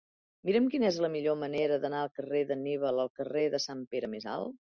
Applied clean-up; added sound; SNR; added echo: none; none; none; none.